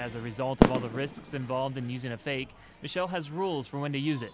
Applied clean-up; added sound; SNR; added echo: none; Fireworks; -2 dB; none.